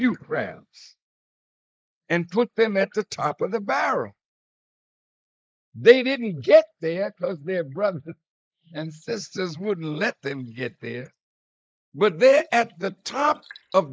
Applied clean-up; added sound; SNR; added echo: neural mask model Resemble Enhance denoiser.